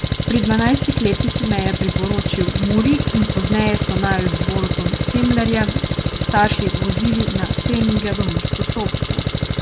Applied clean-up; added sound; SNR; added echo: none; Engine; -1 dB; none.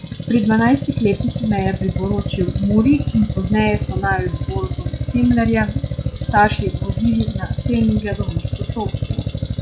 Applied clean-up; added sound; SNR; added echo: classical method log-MMSE.